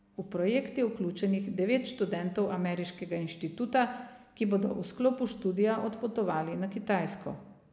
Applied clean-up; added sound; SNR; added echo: none; none; none; none.